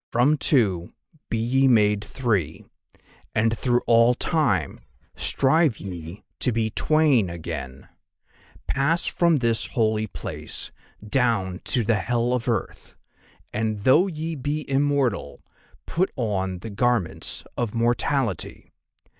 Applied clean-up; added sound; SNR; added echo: neural mask model DeepFilterNet 3.